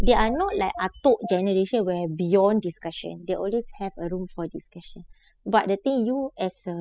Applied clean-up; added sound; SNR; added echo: classical method spectral subtraction.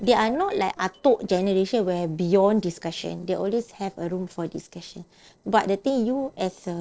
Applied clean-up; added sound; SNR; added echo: neural separator model SepFormer DNS4.